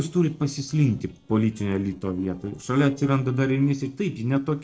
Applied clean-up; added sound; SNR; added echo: neural separator model SepFormer DNS4.